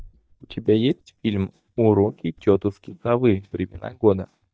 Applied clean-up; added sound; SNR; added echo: neural mask model DeepFilterNet 3.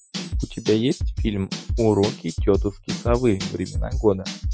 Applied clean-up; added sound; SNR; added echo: classical method Wiener filter.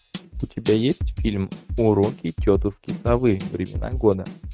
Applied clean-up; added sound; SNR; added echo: neural mask model RNNoise.